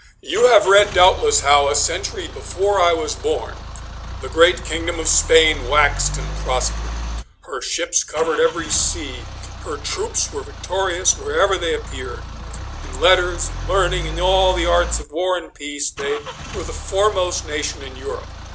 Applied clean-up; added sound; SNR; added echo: none; Idling / Engine starting / Accelerating, revving, vroom / Car; 9 dB; none.